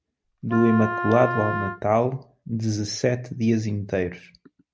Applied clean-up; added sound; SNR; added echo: none; Wind instrument, woodwind instrument; 5 dB; none.